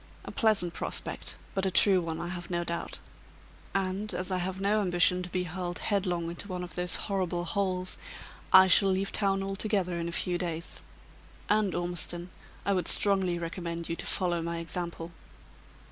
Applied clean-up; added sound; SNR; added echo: none; none; none; none.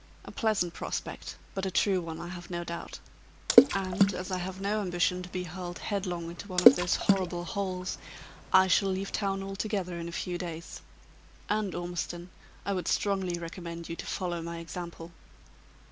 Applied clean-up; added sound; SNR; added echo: none; Water / Splash, splatter; -3 dB; none.